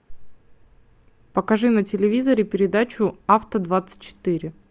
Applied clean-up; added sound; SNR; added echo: none; none; none; none.